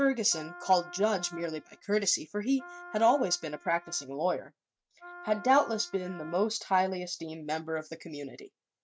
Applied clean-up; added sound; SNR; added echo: neural mask model RNNoise.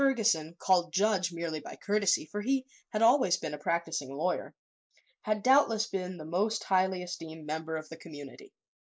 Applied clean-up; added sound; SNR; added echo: neural mask model Resemble Enhance denoiser.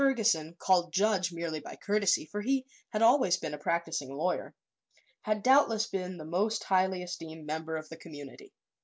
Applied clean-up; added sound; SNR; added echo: none; none; none; none.